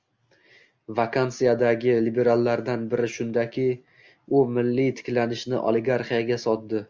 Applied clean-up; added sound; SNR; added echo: none; none; none; none.